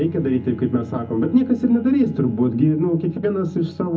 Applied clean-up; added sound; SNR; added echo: none; Bowed string instrument; 20 dB; reverberation time 0.4 s.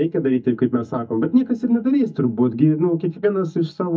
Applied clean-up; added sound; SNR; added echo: neural mask model DeepFilterNet 3.